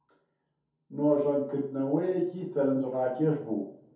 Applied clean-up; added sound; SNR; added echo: none; none; none; reverberation time 0.6 s.